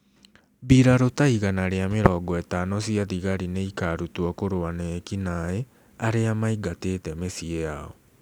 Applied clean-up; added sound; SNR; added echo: none; Tap; 7 dB; none.